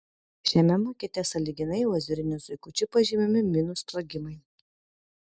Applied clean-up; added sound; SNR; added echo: none; none; none; none.